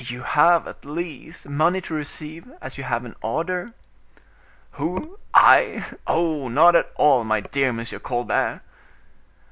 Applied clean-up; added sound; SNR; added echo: none; none; none; none.